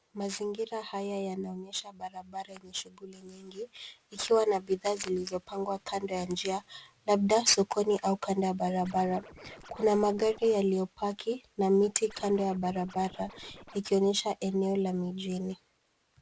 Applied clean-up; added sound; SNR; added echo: none; Scratching (performance technique); 19 dB; none.